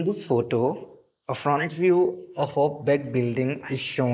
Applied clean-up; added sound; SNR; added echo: neural mask model Resemble Enhance denoiser.